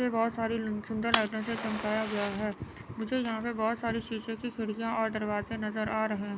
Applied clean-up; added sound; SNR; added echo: none; Fire; 8 dB; none.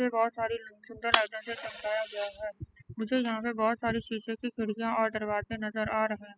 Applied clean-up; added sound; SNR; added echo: classical method spectral subtraction.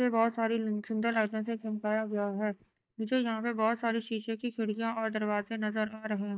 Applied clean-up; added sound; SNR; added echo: neural mask model DeepFilterNet 3.